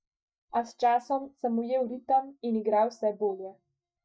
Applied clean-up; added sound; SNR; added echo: neural mask model DeepFilterNet 3.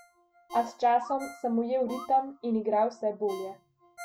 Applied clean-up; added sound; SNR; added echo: none; Bird + Ringtone; 18 dB; none.